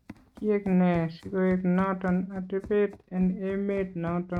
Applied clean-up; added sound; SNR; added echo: neural mask model RNNoise.